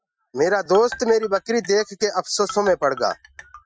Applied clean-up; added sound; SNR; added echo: classical method Wiener filter.